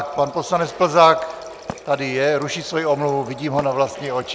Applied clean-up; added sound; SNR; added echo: none; Water tap, faucet + Wood; 20 dB; none.